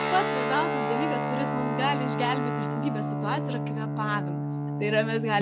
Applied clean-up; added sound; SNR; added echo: none; Guitar; -1 dB; none.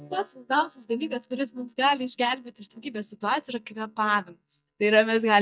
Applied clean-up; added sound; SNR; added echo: neural mask model DeepFilterNet 3.